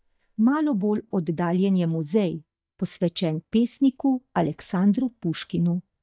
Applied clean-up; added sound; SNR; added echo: neural mask model DeepFilterNet 3.